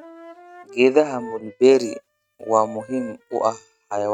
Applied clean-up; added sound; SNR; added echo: neural mask model RNNoise.